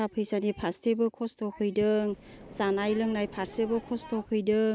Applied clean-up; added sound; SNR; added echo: none; Car; 19 dB; none.